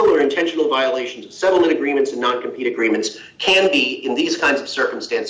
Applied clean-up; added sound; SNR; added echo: none; none; none; none.